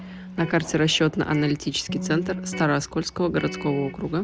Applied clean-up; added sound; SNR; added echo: none; Electric guitar; 11 dB; none.